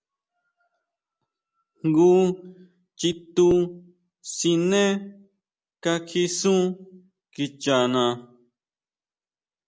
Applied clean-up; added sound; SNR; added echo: none; none; none; none.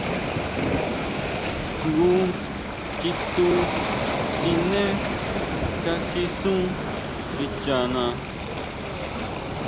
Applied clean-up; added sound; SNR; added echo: none; Waves, surf; 0 dB; none.